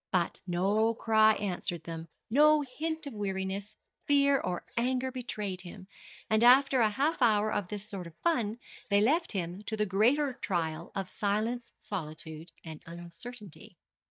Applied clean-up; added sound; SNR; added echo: neural mask model DeepFilterNet 3.